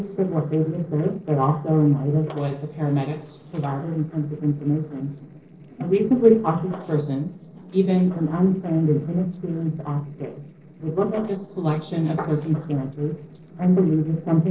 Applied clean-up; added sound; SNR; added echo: neural separator model SepFormer DNS4.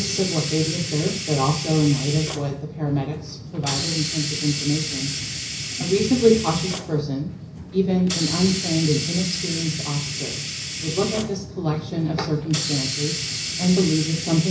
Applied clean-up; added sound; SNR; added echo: none; Hiss; 6 dB; reverberation time 0.5 s.